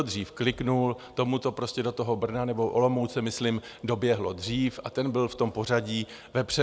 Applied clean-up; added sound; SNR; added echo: none; none; none; none.